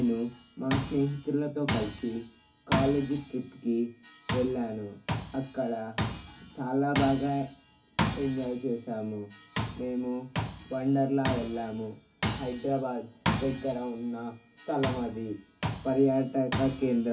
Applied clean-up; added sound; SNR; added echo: none; Tools; 5 dB; reverberation time 0.3 s.